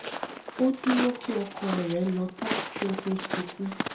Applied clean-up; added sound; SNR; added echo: none; Walk, footsteps; 5 dB; reverberation time 0.3 s.